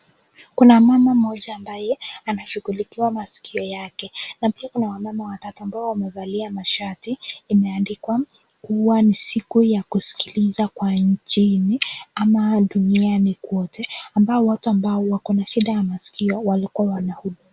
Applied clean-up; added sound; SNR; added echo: none; none; none; none.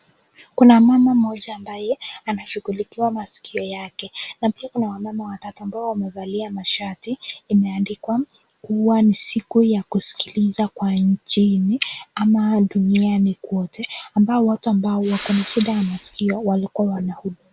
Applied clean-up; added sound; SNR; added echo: none; Respiratory sounds; 17 dB; none.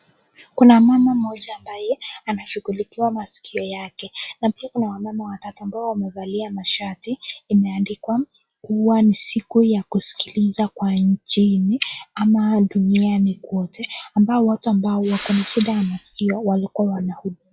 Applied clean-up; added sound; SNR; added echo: classical method log-MMSE.